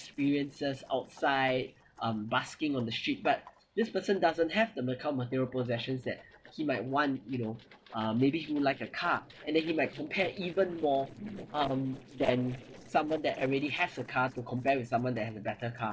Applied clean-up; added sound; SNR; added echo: neural separator model SepFormer DNS4.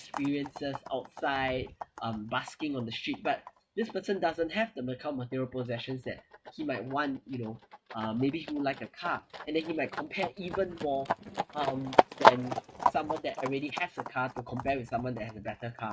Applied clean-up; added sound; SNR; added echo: neural mask model RNNoise.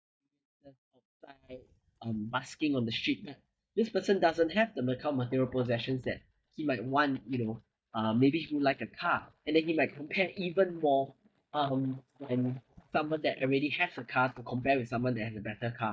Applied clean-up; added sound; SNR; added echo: neural mask model DeepFilterNet 3.